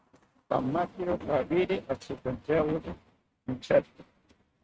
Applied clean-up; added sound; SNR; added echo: neural mask model RNNoise.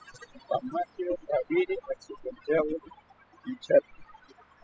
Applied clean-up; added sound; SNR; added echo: classical method spectral subtraction.